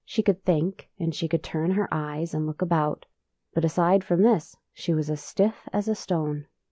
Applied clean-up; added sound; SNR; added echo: none; none; none; none.